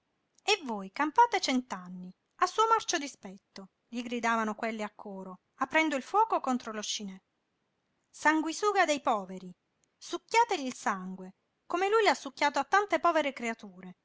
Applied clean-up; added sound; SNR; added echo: none; none; none; none.